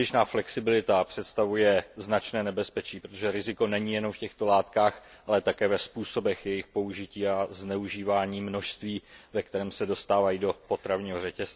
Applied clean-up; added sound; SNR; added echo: none; none; none; none.